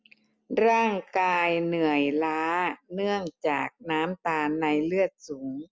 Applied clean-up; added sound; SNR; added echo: none; none; none; none.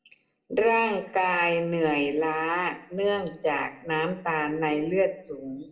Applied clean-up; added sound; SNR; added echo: none; none; none; reverberation time 0.5 s.